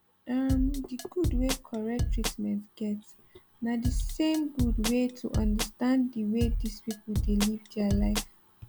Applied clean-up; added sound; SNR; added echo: none; Drum kit; 0 dB; none.